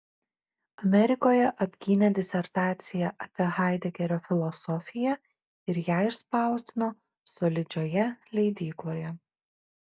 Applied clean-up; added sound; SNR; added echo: none; none; none; none.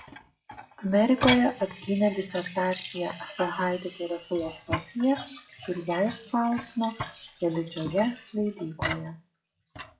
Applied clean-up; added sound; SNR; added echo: classical method WPE with log-MMSE.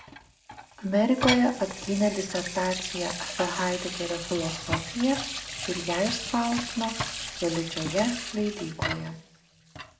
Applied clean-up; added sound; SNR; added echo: none; Sink (filling or washing) / Water tap, faucet; 6 dB; reverberation time 0.6 s.